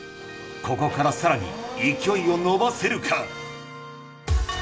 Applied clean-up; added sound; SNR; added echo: none; Race car, auto racing / Accelerating, revving, vroom; 13 dB; reverberation time 0.5 s.